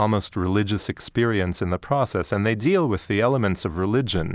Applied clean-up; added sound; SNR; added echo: none; none; none; none.